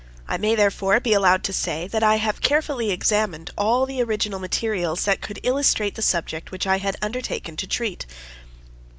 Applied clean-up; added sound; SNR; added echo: none; none; none; none.